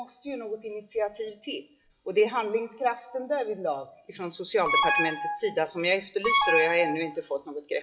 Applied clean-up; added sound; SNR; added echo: classical method WPE with log-MMSE.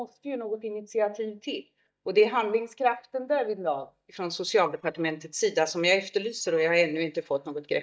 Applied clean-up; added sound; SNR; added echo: neural mask model DeepFilterNet 3.